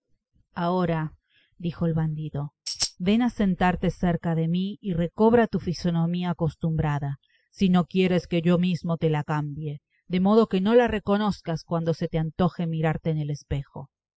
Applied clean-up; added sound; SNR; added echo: classical method spectral subtraction.